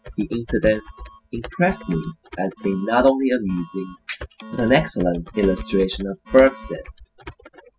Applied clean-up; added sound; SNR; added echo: classical method spectral subtraction.